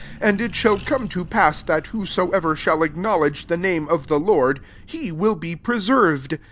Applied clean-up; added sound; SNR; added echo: none; Accelerating, revving, vroom; 19 dB; none.